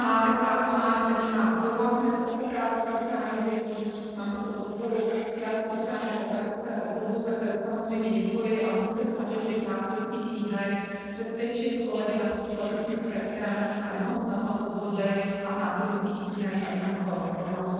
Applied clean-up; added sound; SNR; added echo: neural separator model SepFormer DNS4.